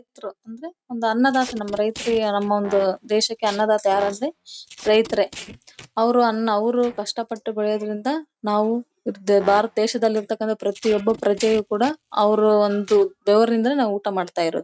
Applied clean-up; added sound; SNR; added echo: neural mask model RNNoise.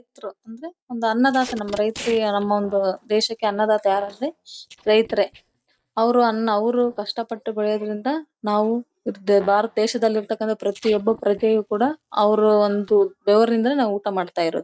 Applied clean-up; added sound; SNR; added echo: neural mask model DeepFilterNet 3.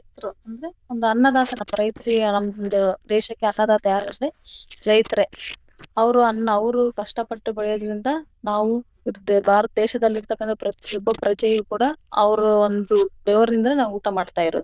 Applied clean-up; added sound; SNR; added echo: neural diffusion model UNIVERSE++.